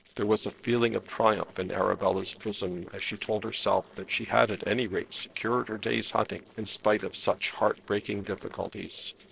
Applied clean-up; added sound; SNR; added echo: neural separator model SepFormer DNS4.